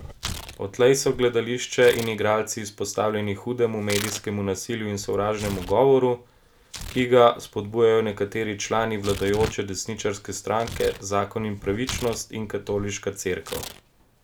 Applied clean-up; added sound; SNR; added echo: none; Tearing; 15 dB; none.